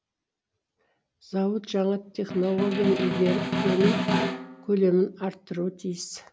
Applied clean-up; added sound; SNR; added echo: none; Snare drum; 1 dB; none.